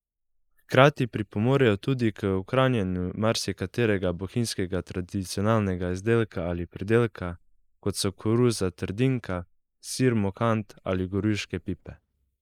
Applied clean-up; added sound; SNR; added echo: neural mask model Resemble Enhance denoiser.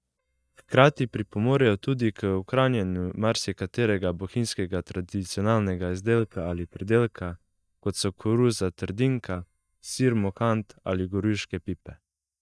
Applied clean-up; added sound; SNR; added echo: neural mask model DeepFilterNet 3.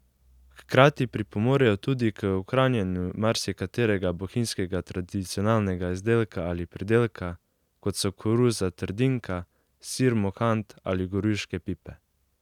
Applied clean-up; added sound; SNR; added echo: none; none; none; none.